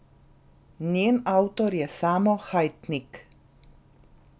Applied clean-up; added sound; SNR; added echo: none; none; none; none.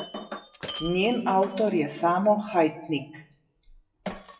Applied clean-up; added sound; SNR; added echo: classical method WPE with log-MMSE.